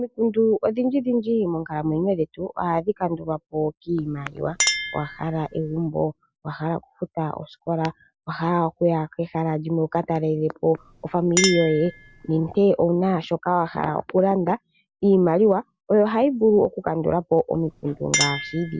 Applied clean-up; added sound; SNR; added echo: none; Chink, clink; 12 dB; none.